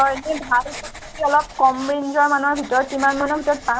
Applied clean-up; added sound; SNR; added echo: none; Writing; 16 dB; none.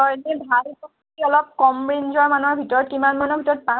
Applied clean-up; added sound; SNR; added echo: none; none; none; none.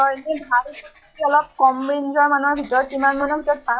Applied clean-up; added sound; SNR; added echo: classical method log-MMSE.